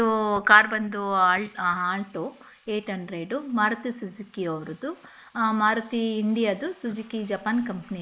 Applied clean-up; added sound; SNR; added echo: neural mask model Resemble Enhance denoiser.